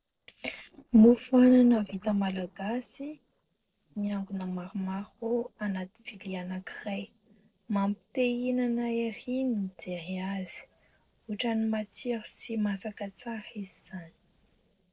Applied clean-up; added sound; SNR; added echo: neural separator model SepFormer DNS4.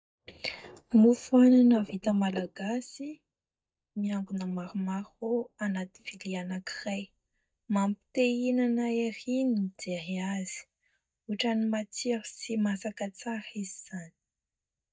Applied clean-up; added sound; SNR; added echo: neural mask model DeepFilterNet 3.